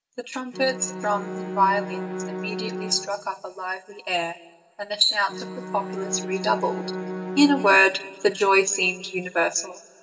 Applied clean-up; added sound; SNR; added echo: none; Bowed string instrument; 10 dB; reverberation time 1.9 s.